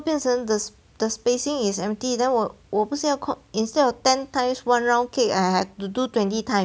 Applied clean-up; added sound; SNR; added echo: none; none; none; none.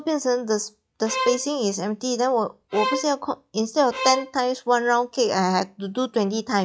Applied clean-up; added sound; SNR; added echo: classical method log-MMSE.